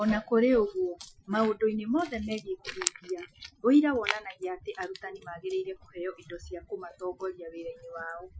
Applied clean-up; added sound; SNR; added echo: classical method Wiener filter.